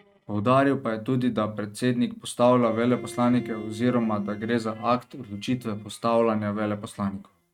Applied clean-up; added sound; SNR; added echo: neural mask model RNNoise.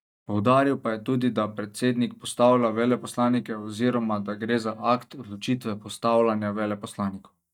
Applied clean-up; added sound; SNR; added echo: neural mask model DeepFilterNet 3.